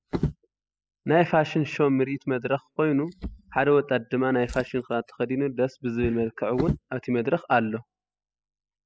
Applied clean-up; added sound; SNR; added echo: classical method spectral subtraction.